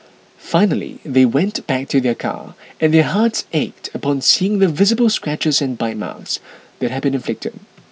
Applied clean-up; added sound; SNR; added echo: none; none; none; none.